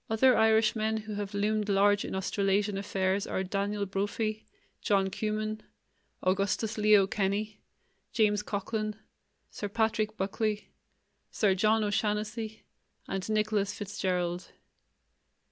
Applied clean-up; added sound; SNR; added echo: none; none; none; none.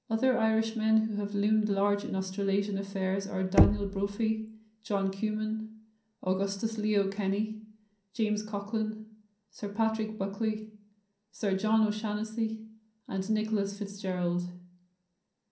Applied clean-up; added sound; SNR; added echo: none; Knock; 0 dB; reverberation time 0.6 s.